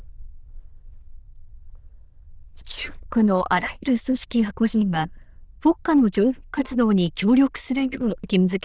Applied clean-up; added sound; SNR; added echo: neural diffusion model UNIVERSE++.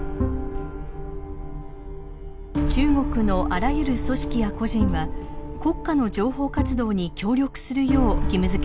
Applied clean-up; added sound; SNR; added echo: none; Bowed string instrument; 8 dB; none.